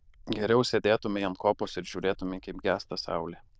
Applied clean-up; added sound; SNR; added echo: neural diffusion model UNIVERSE++.